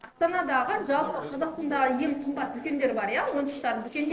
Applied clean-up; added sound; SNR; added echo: neural separator model SepFormer DNS4.